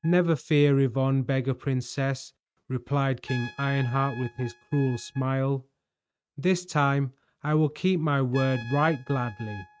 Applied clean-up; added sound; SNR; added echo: neural mask model RNNoise.